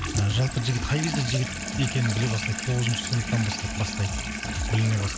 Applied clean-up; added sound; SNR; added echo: none; Sink (filling or washing) / Water tap, faucet; 6 dB; none.